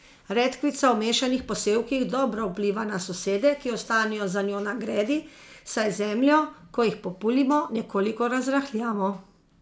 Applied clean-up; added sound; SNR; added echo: none; none; none; none.